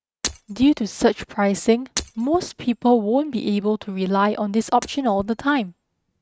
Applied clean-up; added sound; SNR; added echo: neural mask model RNNoise.